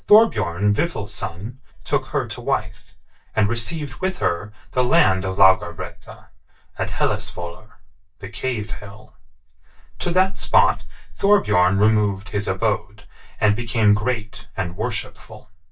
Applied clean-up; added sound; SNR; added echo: neural mask model DeepFilterNet 3.